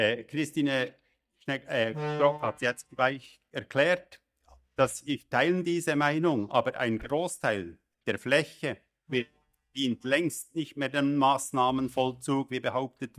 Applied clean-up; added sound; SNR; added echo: neural mask model DeepFilterNet 3.